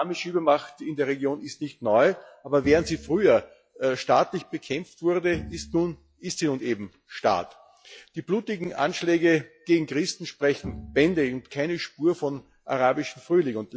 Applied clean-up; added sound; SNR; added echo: classical method log-MMSE.